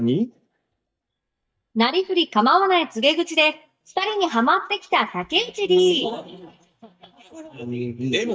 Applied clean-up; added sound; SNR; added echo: neural mask model DeepFilterNet 3.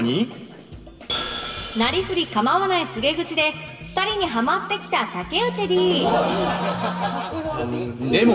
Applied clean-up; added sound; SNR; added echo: none; Wind instrument, woodwind instrument; 10 dB; reverberation time 2.0 s.